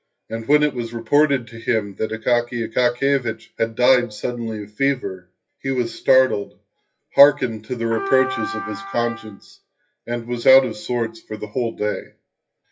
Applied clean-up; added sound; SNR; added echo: classical method WPE with log-MMSE.